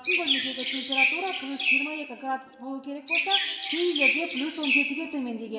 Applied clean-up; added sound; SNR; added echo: none; Chirp, tweet; -5 dB; reverberation time 1.6 s.